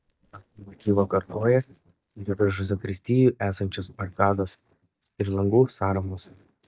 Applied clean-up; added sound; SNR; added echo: neural mask model DeepFilterNet 3.